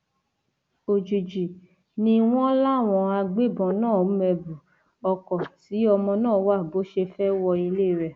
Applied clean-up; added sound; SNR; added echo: none; none; none; none.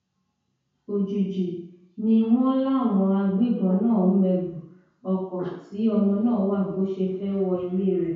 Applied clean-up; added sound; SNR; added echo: none; none; none; reverberation time 0.6 s.